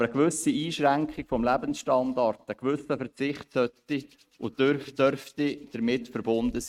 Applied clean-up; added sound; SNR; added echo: neural mask model RNNoise.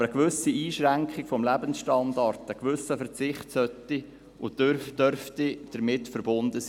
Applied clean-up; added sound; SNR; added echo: none; none; none; none.